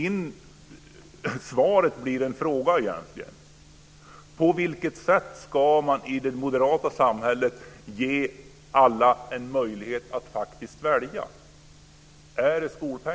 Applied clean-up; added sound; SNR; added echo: none; none; none; none.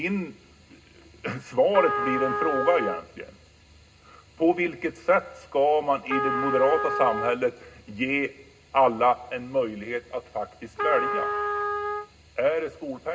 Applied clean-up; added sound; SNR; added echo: none; Trumpet; 3 dB; reverberation time 0.2 s.